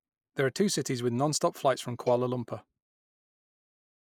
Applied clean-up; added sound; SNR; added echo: neural mask model Resemble Enhance denoiser.